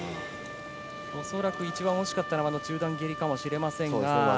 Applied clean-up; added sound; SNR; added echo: none; Wind instrument, woodwind instrument; 10 dB; none.